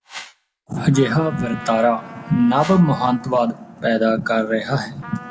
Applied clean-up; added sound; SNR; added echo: none; Trumpet + Whoosh, swoosh, swish; 18 dB; none.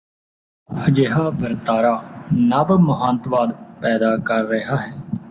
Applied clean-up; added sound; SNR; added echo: none; none; none; none.